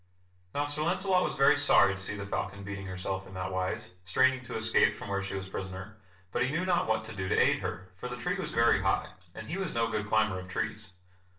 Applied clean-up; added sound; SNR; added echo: neural separator model SepFormer DNS4.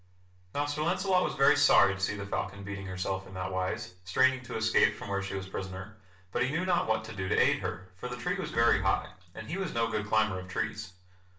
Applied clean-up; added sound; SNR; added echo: none; Door / Wood; 11 dB; reverberation time 0.3 s.